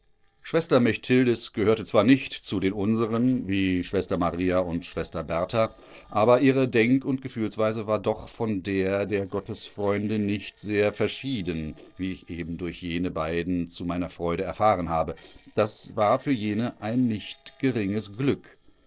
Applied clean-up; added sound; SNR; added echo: neural separator model SepFormer DNS4.